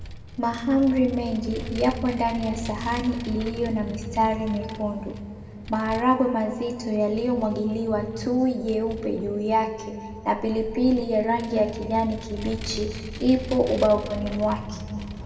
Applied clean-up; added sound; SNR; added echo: none; Vehicle; 12 dB; reverberation time 1.8 s.